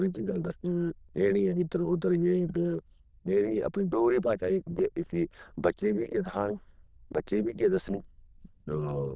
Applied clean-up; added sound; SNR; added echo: neural diffusion model UNIVERSE++.